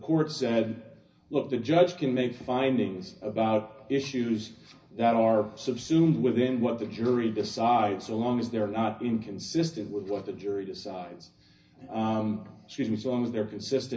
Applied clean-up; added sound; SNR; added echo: none; none; none; reverberation time 0.4 s.